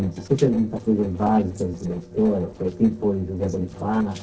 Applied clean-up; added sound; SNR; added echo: neural separator model SepFormer DNS4.